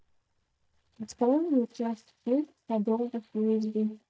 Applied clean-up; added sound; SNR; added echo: neural mask model DeepFilterNet 3.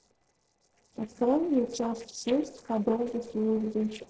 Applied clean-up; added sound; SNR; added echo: neural separator model SepFormer DNS4.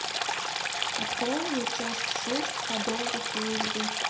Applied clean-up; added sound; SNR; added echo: none; Stream; -4 dB; reverberation time 0.5 s.